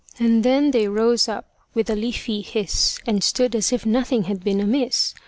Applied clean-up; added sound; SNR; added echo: none; none; none; none.